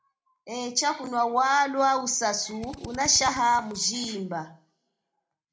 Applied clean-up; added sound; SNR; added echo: none; Drill; 18 dB; reverberation time 0.3 s.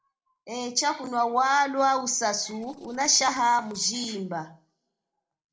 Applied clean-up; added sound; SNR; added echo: neural separator model SepFormer DNS4.